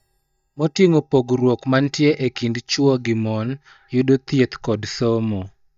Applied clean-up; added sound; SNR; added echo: neural mask model DeepFilterNet 3.